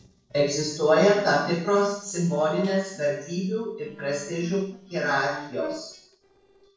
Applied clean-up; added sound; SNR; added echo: neural separator model SepFormer DNS4.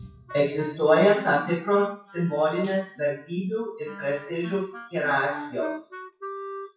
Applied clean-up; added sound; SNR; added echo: classical method WPE with log-MMSE.